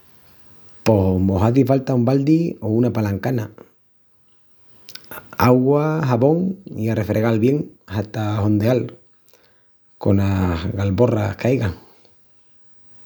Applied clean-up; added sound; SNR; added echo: none; none; none; none.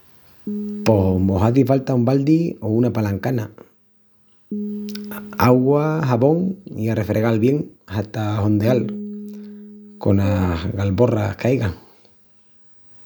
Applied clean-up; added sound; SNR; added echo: none; Piano + Brass instrument; 14 dB; none.